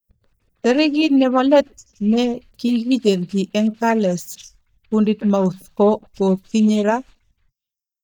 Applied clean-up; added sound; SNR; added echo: neural mask model DeepFilterNet 3.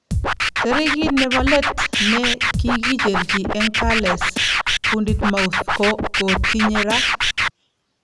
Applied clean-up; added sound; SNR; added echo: none; Scratching (performance technique); -3 dB; none.